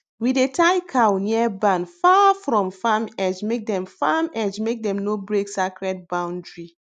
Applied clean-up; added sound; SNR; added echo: none; none; none; none.